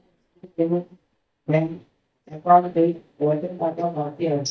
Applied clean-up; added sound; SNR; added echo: neural mask model DeepFilterNet 3.